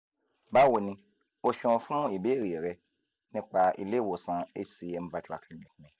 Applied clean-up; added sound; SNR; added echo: none; none; none; none.